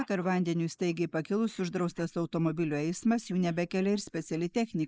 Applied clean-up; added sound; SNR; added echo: neural mask model Resemble Enhance denoiser.